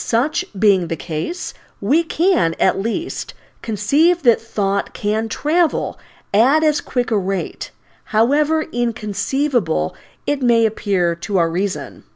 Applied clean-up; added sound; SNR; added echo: none; none; none; none.